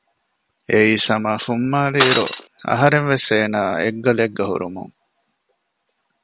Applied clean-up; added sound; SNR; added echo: none; Shatter; 0 dB; none.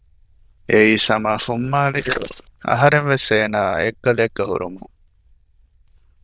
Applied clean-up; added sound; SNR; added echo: neural diffusion model UNIVERSE++.